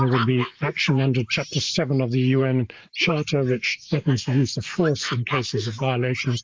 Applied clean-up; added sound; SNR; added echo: neural mask model Resemble Enhance denoiser.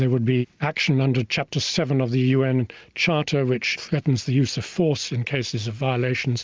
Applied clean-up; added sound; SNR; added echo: none; none; none; none.